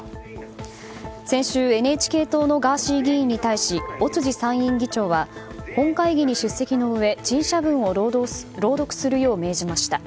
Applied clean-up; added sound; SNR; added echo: none; none; none; none.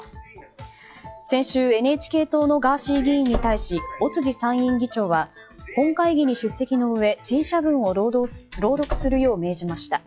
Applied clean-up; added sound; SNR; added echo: classical method log-MMSE.